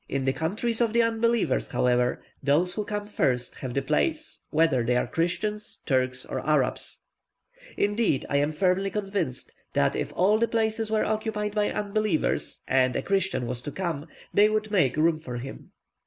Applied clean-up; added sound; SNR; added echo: none; none; none; none.